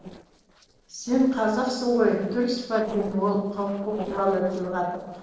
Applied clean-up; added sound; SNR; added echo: neural separator model SepFormer DNS4.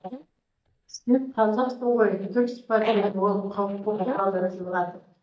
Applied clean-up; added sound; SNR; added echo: neural mask model DeepFilterNet 3.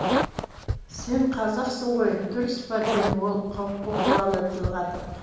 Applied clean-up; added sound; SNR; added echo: none; Zipper (clothing); 3 dB; reverberation time 1.0 s.